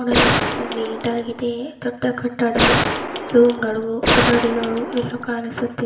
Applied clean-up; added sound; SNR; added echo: none; Gunshot, gunfire; -1 dB; reverberation time 0.7 s.